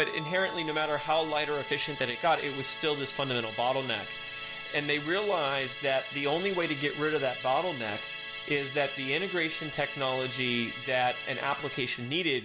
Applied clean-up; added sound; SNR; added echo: none; Musical instrument; 9 dB; none.